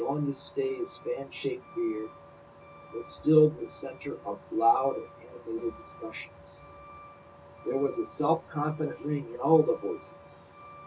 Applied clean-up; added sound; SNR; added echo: none; Truck; 19 dB; reverberation time 0.2 s.